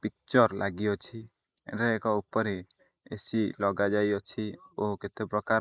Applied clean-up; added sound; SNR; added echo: neural mask model Resemble Enhance denoiser.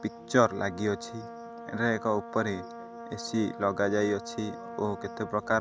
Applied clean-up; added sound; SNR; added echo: none; Brass instrument; 12 dB; none.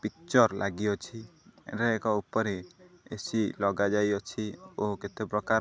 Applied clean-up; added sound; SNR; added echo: none; none; none; none.